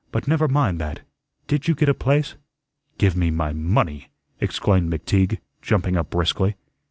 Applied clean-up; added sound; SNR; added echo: none; none; none; none.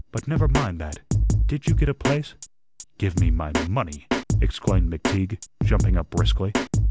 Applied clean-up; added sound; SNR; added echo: none; Drum kit; -4 dB; none.